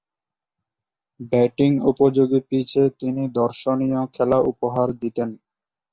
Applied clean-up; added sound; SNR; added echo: none; none; none; none.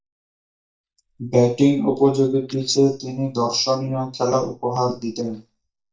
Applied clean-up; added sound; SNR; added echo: neural mask model DeepFilterNet 3.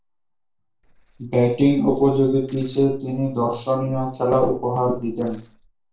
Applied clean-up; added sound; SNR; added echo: neural separator model SepFormer DNS4.